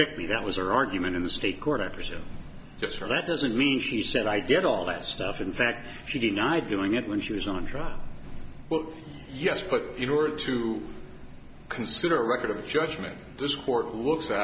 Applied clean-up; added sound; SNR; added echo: none; none; none; none.